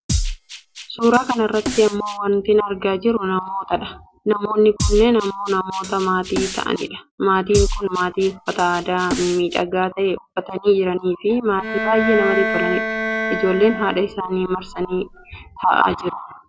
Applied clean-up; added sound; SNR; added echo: none; Bowed string instrument + Drum kit; 6 dB; none.